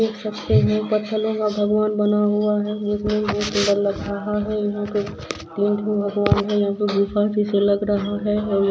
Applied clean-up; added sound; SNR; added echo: none; none; none; none.